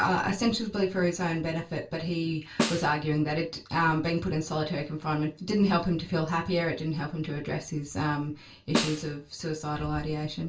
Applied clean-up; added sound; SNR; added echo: none; Snare drum; 6 dB; reverberation time 0.2 s.